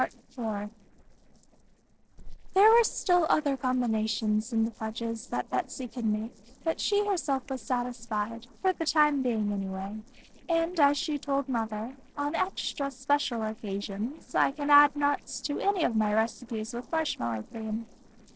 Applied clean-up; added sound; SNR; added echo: neural separator model SepFormer DNS4.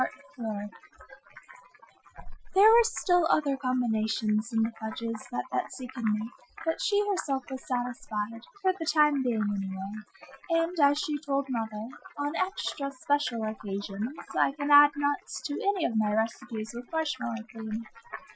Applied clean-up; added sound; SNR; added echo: classical method Wiener filter.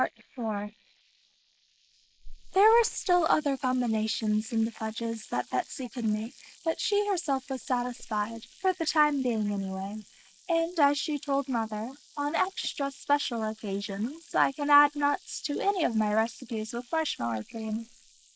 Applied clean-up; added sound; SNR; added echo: neural mask model Resemble Enhance denoiser.